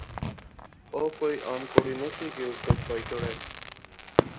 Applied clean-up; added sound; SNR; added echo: none; Fireworks; -3 dB; none.